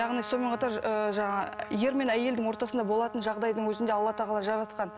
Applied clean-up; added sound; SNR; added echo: none; Trumpet; 14 dB; none.